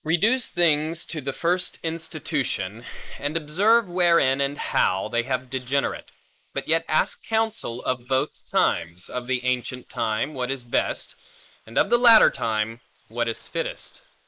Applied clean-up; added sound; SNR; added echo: neural mask model Resemble Enhance denoiser.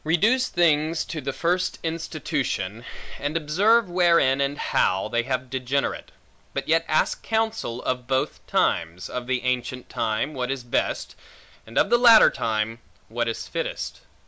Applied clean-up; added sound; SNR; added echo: none; none; none; none.